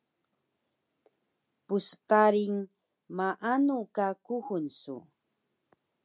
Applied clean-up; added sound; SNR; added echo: none; none; none; none.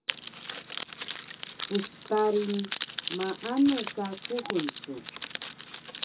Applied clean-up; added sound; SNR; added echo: none; Crackle; 7 dB; reverberation time 0.2 s.